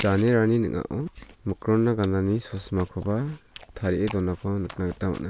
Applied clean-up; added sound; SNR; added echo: none; Chewing, mastication; 19 dB; none.